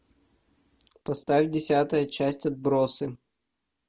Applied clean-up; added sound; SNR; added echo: none; none; none; none.